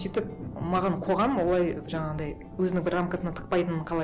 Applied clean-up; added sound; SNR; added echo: none; Thunder; 12 dB; none.